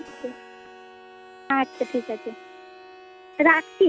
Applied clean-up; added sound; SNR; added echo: none; Harp + Bowed string instrument; 18 dB; none.